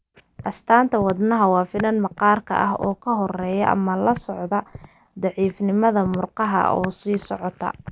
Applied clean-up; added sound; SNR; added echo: none; Walk, footsteps; 19 dB; none.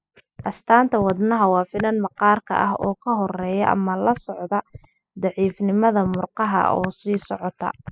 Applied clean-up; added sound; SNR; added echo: classical method spectral subtraction.